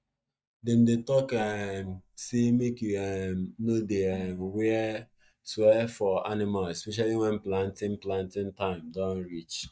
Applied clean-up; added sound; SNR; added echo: neural mask model DeepFilterNet 3.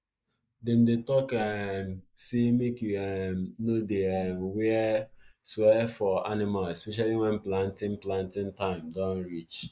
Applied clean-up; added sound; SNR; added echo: neural mask model Resemble Enhance denoiser.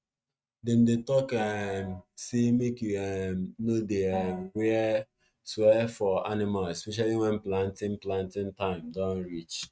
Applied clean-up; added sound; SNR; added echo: neural mask model RNNoise.